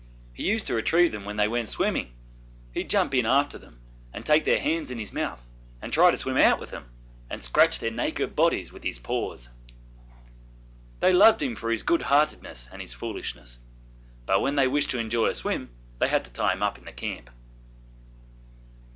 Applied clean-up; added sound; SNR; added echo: none; none; none; none.